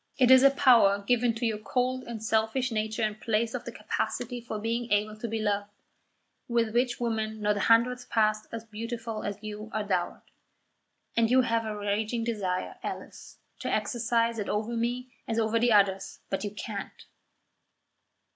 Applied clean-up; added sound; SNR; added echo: none; none; none; none.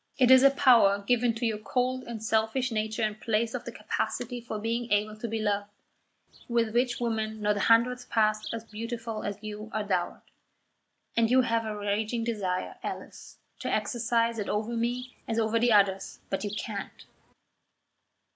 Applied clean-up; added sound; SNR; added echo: none; Insect; 19 dB; none.